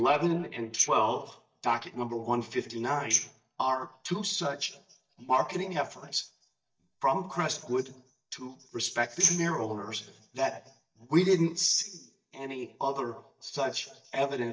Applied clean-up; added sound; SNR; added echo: neural mask model DeepFilterNet 3.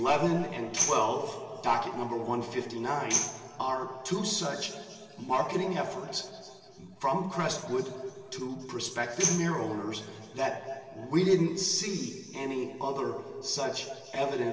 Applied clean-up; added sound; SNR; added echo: none; Tambourine; 4 dB; reverberation time 2.3 s.